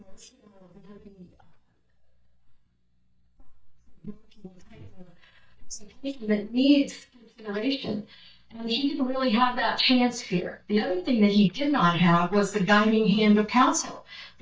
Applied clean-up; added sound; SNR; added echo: neural mask model DeepFilterNet 3.